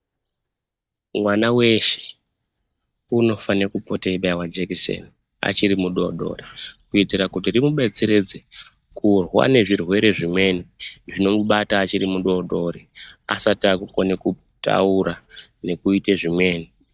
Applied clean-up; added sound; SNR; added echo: neural mask model DeepFilterNet 3.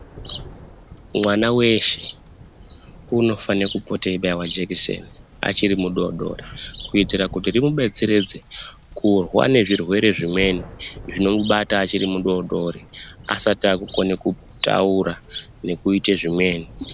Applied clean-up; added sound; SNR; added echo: none; Thunder; 20 dB; none.